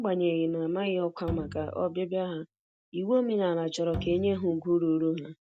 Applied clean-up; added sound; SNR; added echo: none; Bowed string instrument; 12 dB; none.